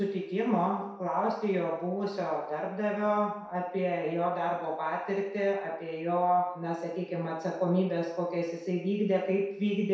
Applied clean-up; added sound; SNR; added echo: none; none; none; reverberation time 0.7 s.